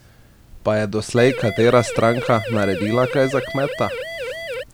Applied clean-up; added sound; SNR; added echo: none; Siren; 8 dB; none.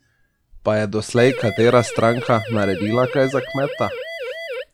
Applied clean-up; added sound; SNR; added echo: classical method log-MMSE.